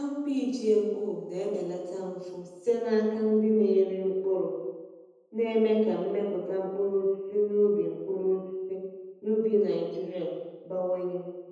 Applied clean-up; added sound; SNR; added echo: none; none; none; reverberation time 1.1 s.